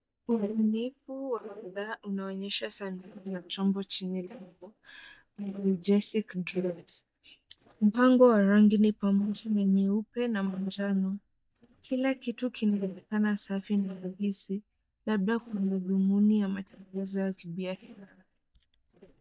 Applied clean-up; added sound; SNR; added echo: neural mask model DeepFilterNet 3.